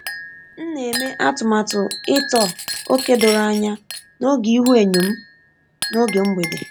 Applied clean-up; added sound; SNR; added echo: none; Chink, clink; 10 dB; none.